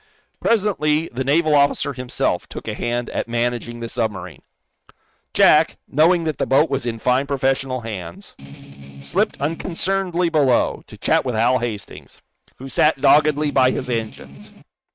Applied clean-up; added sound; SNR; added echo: neural mask model RNNoise.